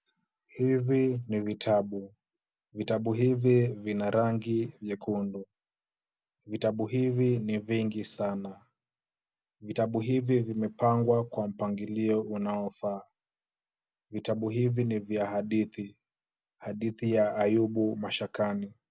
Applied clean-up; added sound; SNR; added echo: none; none; none; none.